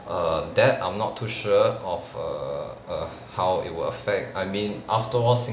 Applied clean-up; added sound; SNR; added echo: none; none; none; none.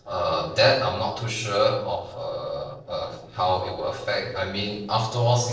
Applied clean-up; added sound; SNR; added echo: neural separator model SepFormer DNS4.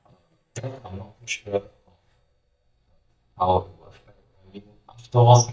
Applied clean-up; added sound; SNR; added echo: neural mask model DeepFilterNet 3.